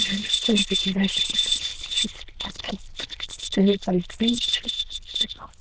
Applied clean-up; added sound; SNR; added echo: neural diffusion model UNIVERSE++.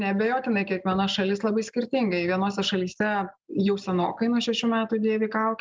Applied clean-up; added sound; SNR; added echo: none; none; none; none.